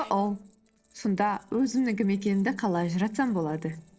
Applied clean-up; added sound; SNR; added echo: neural separator model SepFormer DNS4.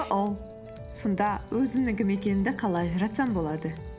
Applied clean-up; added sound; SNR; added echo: none; Squeak; 19 dB; none.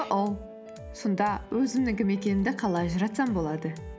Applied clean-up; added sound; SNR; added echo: none; none; none; none.